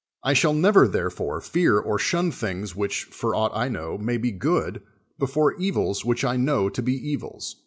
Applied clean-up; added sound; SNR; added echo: none; none; none; none.